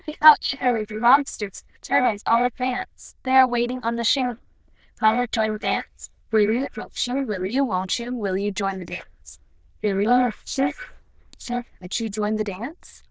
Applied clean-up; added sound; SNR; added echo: neural diffusion model UNIVERSE++.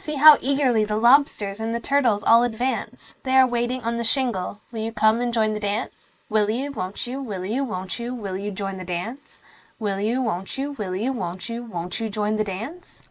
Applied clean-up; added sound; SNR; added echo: neural mask model Resemble Enhance denoiser.